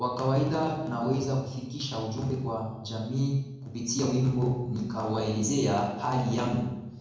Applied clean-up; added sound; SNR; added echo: none; none; none; reverberation time 0.9 s.